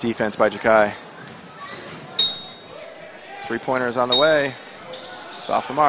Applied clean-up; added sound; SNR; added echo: none; Piano; 5 dB; none.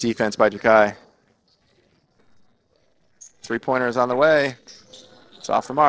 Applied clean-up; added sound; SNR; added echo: neural separator model SepFormer DNS4.